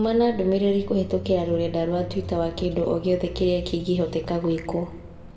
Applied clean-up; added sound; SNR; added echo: none; Mechanisms / Bicycle; 13 dB; reverberation time 1.1 s.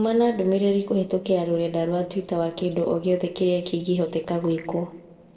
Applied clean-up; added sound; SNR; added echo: neural separator model SepFormer DNS4.